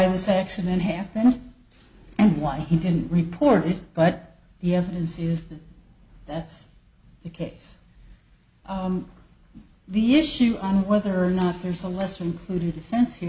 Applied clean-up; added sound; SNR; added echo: none; none; none; none.